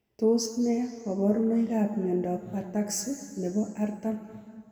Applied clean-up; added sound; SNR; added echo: none; none; none; reverberation time 2.1 s.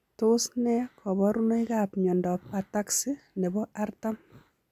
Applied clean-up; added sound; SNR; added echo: none; none; none; none.